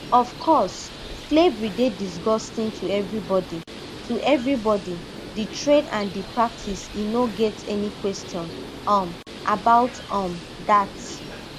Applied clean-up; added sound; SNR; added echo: none; Bird; 13 dB; none.